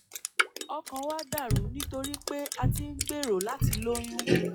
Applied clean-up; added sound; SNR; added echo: classical method log-MMSE.